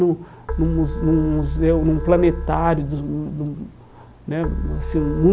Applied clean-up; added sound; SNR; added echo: none; Keyboard (musical); 6 dB; none.